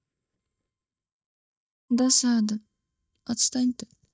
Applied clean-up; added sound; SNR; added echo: neural mask model DeepFilterNet 3.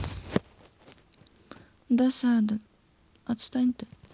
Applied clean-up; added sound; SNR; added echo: none; none; none; none.